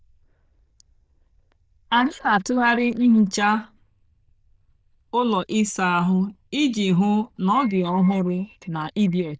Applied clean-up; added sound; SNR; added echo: neural diffusion model UNIVERSE++.